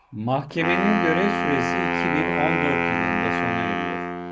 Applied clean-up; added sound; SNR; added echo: none; Wind instrument, woodwind instrument; -2 dB; none.